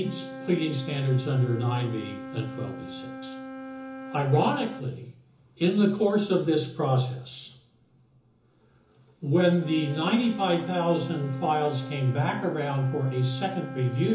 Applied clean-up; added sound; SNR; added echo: none; Wind instrument, woodwind instrument; 13 dB; reverberation time 0.7 s.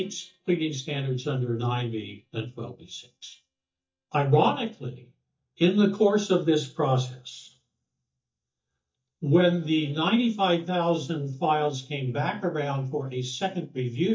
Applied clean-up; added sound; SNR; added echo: neural mask model DeepFilterNet 3.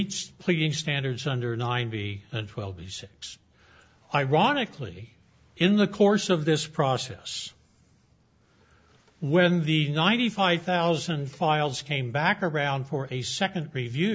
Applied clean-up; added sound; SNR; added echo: none; none; none; none.